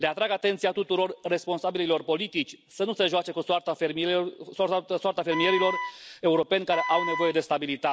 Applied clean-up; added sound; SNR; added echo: none; Wind instrument, woodwind instrument; 6 dB; none.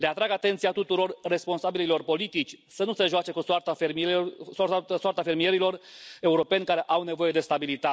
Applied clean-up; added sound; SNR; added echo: none; none; none; none.